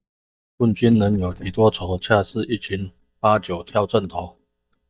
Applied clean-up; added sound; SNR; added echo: neural mask model DeepFilterNet 3.